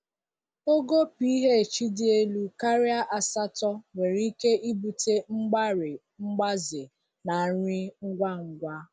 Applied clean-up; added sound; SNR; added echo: none; none; none; none.